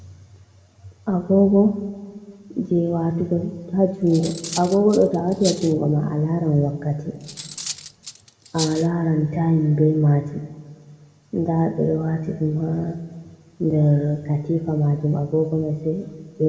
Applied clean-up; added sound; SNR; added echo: none; Cutlery, silverware; 13 dB; reverberation time 1.5 s.